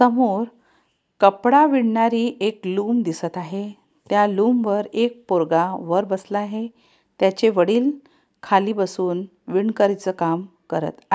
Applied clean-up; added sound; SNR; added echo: none; none; none; none.